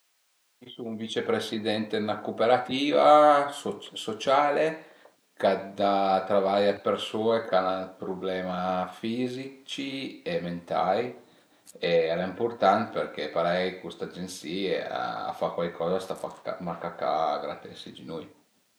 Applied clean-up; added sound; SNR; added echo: none; none; none; none.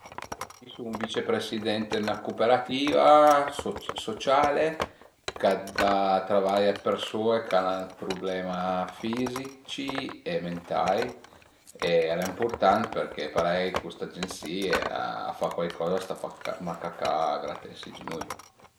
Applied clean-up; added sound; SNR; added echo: none; Wood; 12 dB; none.